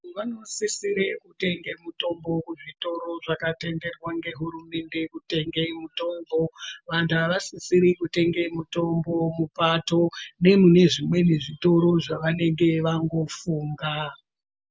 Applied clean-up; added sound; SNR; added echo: none; none; none; none.